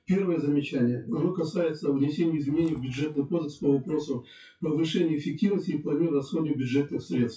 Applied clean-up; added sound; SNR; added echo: classical method WPE with log-MMSE.